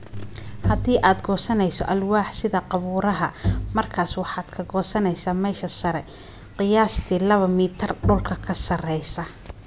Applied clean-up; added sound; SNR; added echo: none; Bowed string instrument; 6 dB; none.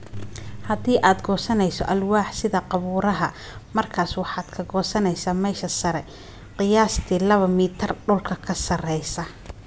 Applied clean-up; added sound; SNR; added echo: none; none; none; none.